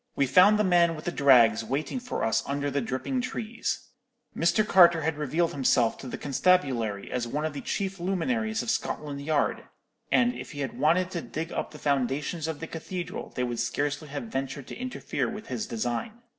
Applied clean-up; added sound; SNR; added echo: none; none; none; none.